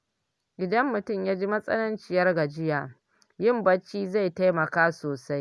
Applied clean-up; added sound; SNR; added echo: none; none; none; none.